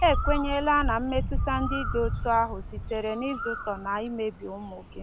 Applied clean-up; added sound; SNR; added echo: none; Bird; 3 dB; none.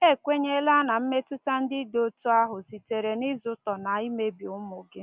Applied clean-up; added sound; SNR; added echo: none; none; none; none.